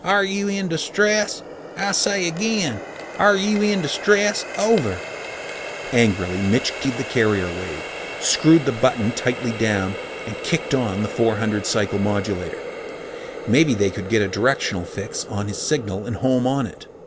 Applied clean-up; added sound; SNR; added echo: none; Water tap, faucet; 11 dB; none.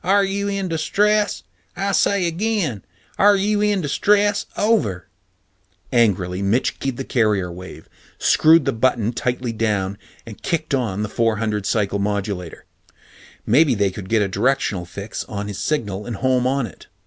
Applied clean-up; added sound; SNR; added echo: none; none; none; none.